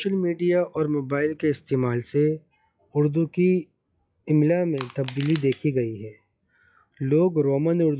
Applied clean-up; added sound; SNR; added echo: classical method log-MMSE.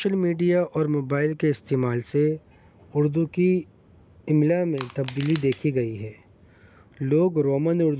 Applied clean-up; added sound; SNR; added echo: none; Crushing; 18 dB; none.